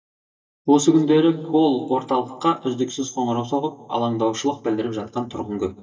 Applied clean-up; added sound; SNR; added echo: neural mask model DeepFilterNet 3.